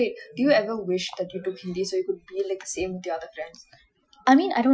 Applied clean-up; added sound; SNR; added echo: classical method Wiener filter.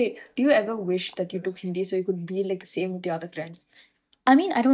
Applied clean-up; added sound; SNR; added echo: neural mask model DeepFilterNet 3.